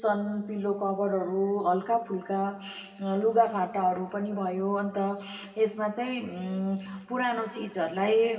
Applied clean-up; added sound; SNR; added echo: none; none; none; reverberation time 2.3 s.